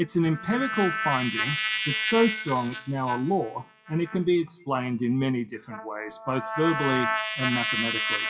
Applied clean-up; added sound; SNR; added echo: classical method WPE with log-MMSE.